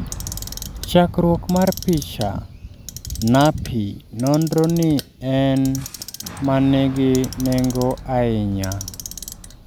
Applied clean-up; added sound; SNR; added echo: none; Boom + Clock; 14 dB; none.